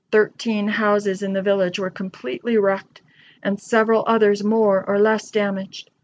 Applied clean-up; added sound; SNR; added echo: none; none; none; none.